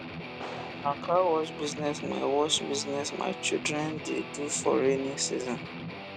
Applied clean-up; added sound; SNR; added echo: none; Guitar; 9 dB; none.